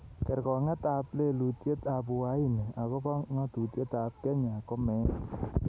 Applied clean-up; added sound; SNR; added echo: none; none; none; none.